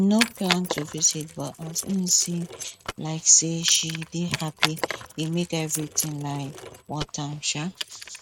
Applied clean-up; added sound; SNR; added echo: neural mask model RNNoise.